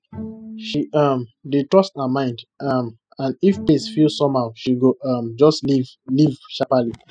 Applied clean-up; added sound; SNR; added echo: classical method spectral subtraction.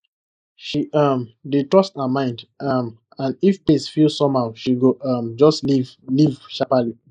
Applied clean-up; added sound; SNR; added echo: neural mask model Resemble Enhance denoiser.